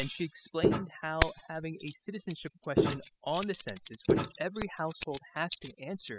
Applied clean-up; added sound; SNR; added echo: classical method spectral subtraction.